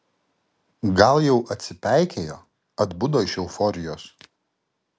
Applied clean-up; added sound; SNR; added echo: none; none; none; none.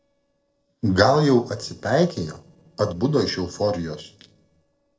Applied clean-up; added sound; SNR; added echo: neural separator model SepFormer DNS4.